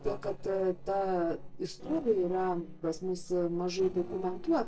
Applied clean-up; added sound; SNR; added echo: neural separator model SepFormer DNS4.